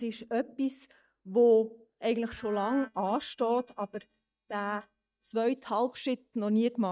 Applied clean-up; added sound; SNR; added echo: neural mask model DeepFilterNet 3.